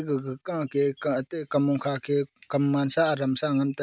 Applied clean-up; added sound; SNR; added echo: none; none; none; none.